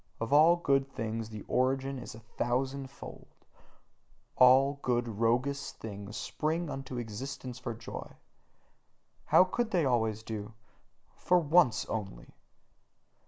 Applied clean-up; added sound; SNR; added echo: none; none; none; none.